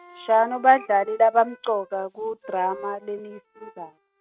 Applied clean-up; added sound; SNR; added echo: neural mask model RNNoise.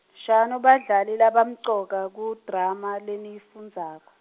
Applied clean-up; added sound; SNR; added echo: none; none; none; none.